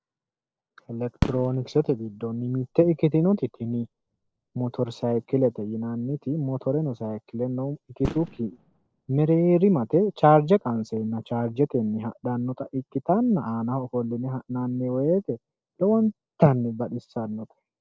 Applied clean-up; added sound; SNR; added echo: neural separator model SepFormer DNS4.